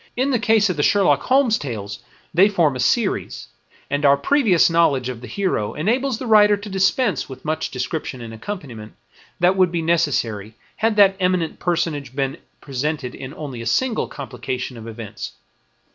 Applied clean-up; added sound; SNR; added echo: none; none; none; none.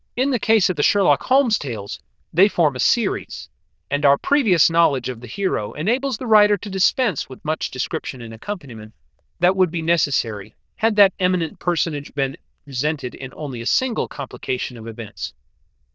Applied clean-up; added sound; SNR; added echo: neural diffusion model UNIVERSE++.